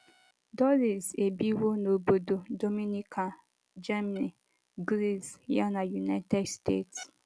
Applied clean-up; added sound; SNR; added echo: none; none; none; none.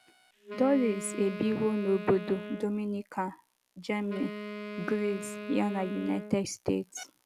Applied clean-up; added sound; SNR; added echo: none; Wind instrument, woodwind instrument; 10 dB; none.